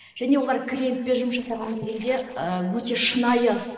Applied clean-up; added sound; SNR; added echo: neural separator model SepFormer DNS4.